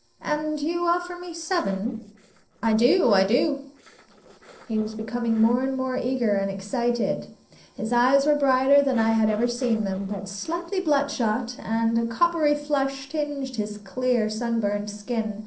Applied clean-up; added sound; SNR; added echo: neural separator model SepFormer DNS4.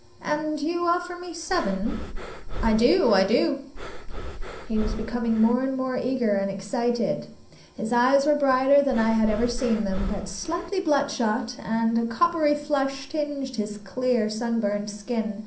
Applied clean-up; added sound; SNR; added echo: none; Breathing; 7 dB; reverberation time 0.6 s.